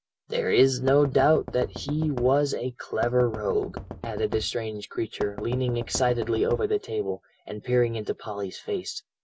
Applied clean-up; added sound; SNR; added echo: none; Knock; 12 dB; none.